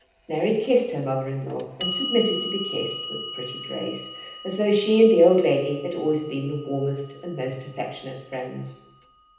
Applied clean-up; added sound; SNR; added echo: none; Clock; 8 dB; reverberation time 0.9 s.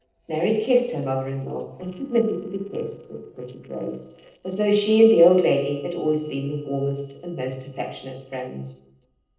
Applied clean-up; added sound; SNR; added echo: neural separator model SepFormer DNS4.